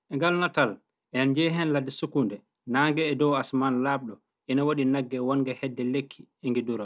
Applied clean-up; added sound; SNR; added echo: none; none; none; none.